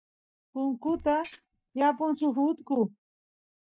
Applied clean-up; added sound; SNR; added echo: neural mask model DeepFilterNet 3.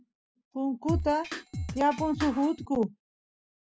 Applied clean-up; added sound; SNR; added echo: none; Drum kit; 5 dB; none.